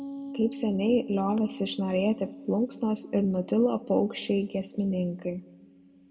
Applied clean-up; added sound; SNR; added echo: none; Piano; 15 dB; reverberation time 1.2 s.